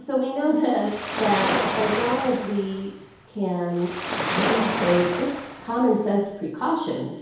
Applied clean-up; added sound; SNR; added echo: none; Waves, surf; 3 dB; reverberation time 2.2 s.